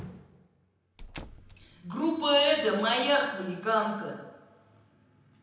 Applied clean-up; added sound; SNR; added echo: none; Squeak / Slam / Wood; 17 dB; reverberation time 0.9 s.